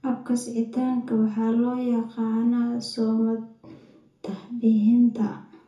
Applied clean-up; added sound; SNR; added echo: none; none; none; reverberation time 0.6 s.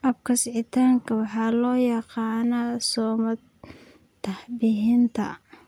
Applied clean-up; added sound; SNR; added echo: none; none; none; none.